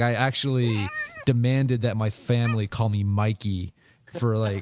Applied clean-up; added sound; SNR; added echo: none; Meow; 16 dB; none.